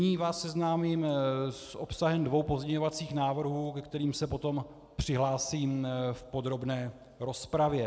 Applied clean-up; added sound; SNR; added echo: none; none; none; none.